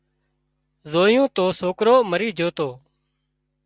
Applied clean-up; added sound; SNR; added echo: none; none; none; none.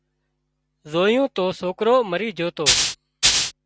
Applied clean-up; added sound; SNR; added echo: none; Rattle (instrument); -4 dB; none.